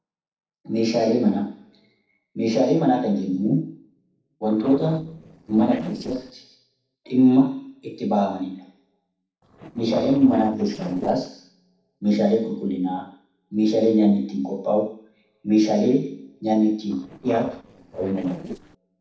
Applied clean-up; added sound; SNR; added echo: neural separator model SepFormer DNS4.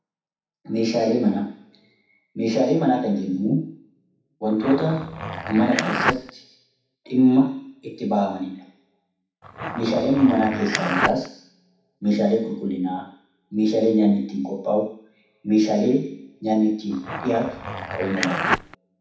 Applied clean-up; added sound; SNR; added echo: none; Zipper (clothing); 4 dB; reverberation time 0.7 s.